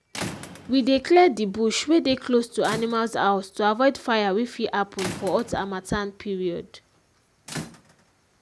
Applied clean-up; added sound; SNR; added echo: none; Squeak / Rattle / Slam; 16 dB; none.